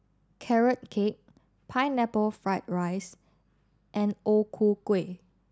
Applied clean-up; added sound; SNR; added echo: none; none; none; none.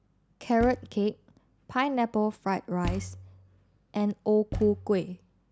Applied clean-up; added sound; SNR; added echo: none; Thump, thud; 12 dB; none.